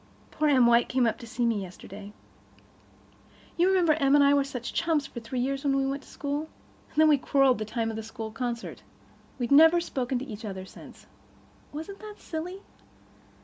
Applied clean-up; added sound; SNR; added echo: none; none; none; none.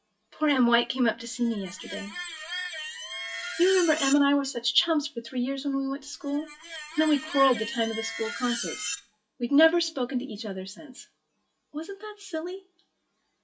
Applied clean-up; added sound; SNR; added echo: classical method WPE with log-MMSE.